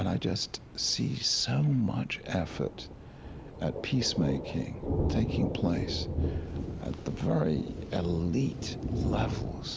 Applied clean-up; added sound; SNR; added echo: none; Thunder; 4 dB; none.